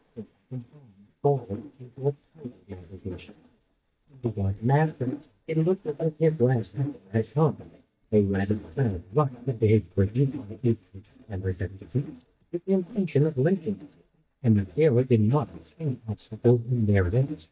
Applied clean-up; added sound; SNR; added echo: neural mask model DeepFilterNet 3.